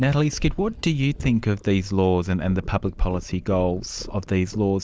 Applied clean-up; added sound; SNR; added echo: none; Purr; 14 dB; none.